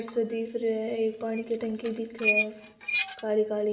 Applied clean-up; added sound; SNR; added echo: none; Squeak; 0 dB; reverberation time 1.4 s.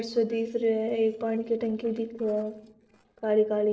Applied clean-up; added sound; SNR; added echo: neural separator model SepFormer DNS4.